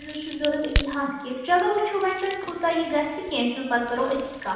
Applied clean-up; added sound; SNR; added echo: none; Crack; 9 dB; reverberation time 1.1 s.